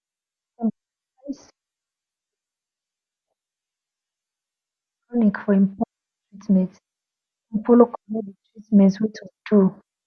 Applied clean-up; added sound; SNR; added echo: none; none; none; none.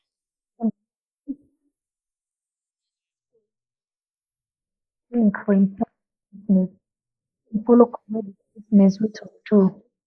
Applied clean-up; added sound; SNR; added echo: neural mask model Resemble Enhance denoiser.